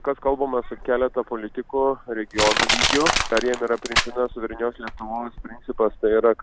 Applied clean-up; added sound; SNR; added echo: none; Crushing; 4 dB; none.